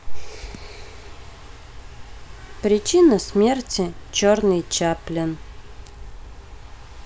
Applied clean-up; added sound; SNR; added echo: none; none; none; none.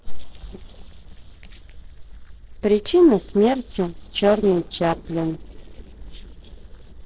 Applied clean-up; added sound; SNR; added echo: neural separator model SepFormer DNS4.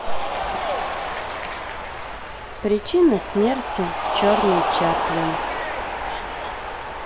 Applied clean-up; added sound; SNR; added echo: none; Cheering; 2 dB; none.